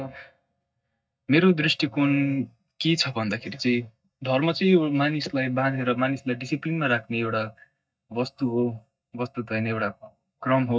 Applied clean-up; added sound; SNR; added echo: neural mask model DeepFilterNet 3.